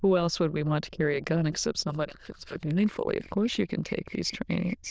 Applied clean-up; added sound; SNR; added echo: neural diffusion model UNIVERSE++.